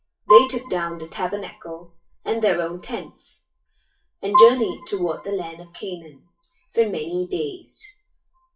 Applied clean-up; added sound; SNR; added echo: classical method WPE with log-MMSE.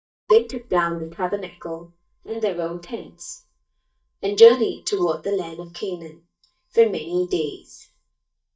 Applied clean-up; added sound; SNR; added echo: neural mask model DeepFilterNet 3.